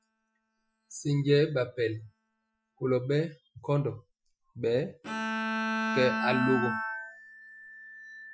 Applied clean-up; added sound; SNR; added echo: classical method Wiener filter.